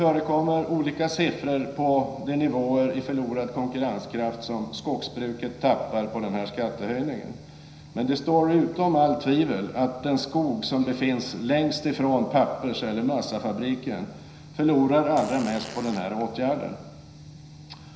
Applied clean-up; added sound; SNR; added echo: none; Fart; 17 dB; reverberation time 0.9 s.